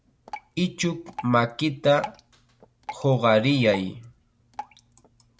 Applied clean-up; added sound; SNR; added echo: none; Drip; 18 dB; none.